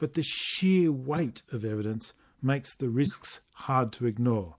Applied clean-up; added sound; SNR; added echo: neural mask model Resemble Enhance denoiser.